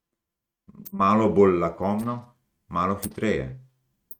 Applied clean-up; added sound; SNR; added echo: neural mask model RNNoise.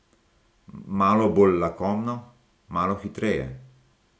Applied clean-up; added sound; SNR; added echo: none; none; none; none.